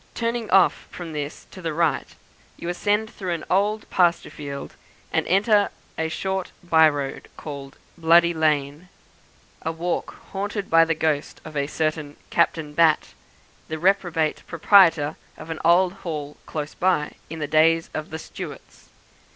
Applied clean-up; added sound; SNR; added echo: none; none; none; none.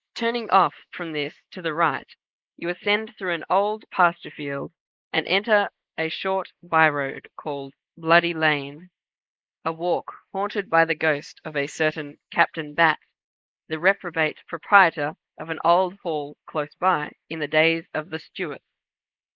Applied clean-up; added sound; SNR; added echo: neural mask model Resemble Enhance denoiser.